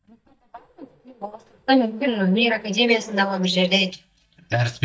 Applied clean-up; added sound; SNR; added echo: neural mask model DeepFilterNet 3.